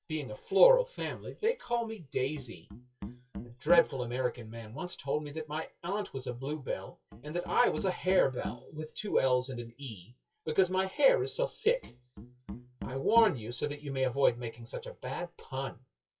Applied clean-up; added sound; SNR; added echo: classical method WPE with log-MMSE.